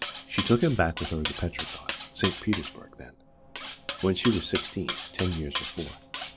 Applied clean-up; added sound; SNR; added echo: none; Cutlery, silverware; 4 dB; none.